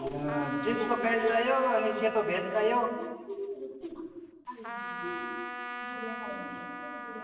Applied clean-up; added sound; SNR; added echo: none; Trumpet; 8 dB; reverberation time 1.3 s.